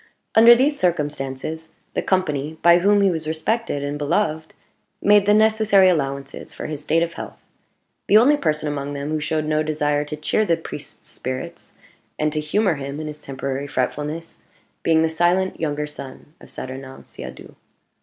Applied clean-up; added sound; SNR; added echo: none; none; none; none.